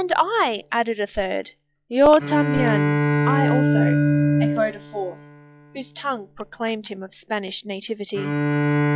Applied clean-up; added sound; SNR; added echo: classical method log-MMSE.